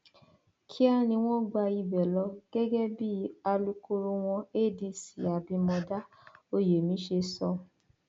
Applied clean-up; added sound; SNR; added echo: none; none; none; none.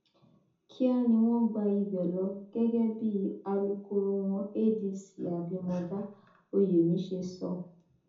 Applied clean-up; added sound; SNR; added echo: none; none; none; reverberation time 0.5 s.